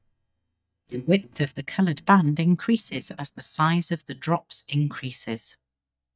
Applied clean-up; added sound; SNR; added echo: neural mask model DeepFilterNet 3.